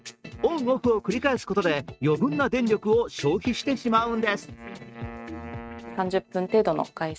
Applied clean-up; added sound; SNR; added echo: neural mask model RNNoise.